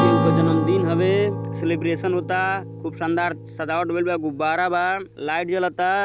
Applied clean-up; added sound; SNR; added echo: none; Acoustic guitar / Strum; 4 dB; none.